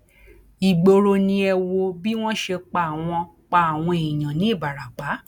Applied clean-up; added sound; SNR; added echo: none; none; none; none.